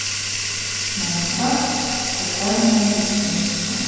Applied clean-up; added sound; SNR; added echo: none; Bathtub (filling or washing); 1 dB; reverberation time 2.1 s.